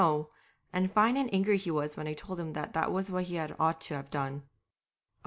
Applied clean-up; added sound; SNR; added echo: none; none; none; none.